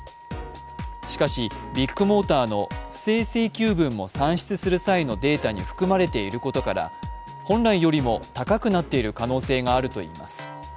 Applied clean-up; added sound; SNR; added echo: none; Wind instrument, woodwind instrument; 19 dB; none.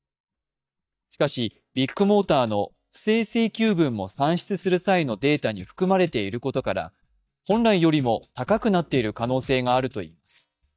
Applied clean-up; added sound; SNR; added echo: neural mask model DeepFilterNet 3.